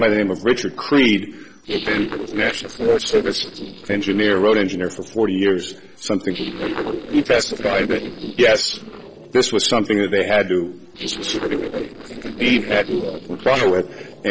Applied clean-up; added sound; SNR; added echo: neural separator model SepFormer DNS4.